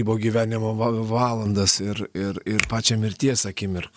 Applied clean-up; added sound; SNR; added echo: none; Finger snapping; 11 dB; none.